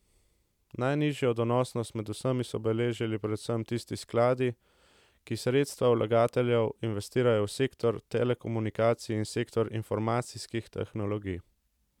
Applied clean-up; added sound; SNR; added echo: none; none; none; none.